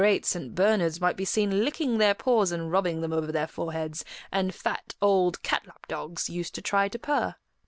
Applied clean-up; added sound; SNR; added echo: none; none; none; none.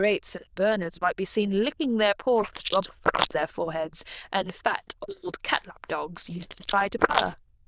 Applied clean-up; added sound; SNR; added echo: neural diffusion model UNIVERSE++.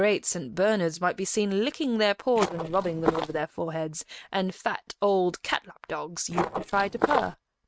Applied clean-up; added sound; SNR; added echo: neural mask model RNNoise.